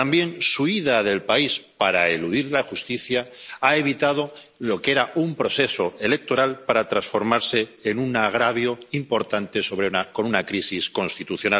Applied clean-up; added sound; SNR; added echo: none; none; none; none.